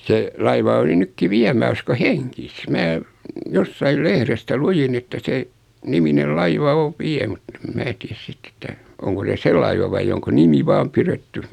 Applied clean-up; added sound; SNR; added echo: none; none; none; none.